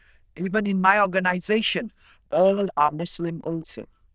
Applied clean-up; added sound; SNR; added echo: neural diffusion model UNIVERSE++.